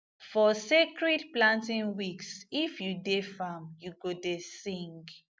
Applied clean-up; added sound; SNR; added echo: none; none; none; none.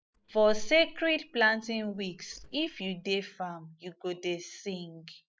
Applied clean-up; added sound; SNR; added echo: neural mask model DeepFilterNet 3.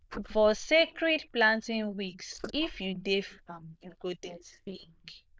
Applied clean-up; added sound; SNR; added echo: neural diffusion model UNIVERSE++.